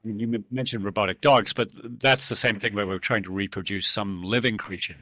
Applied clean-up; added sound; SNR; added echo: neural mask model DeepFilterNet 3.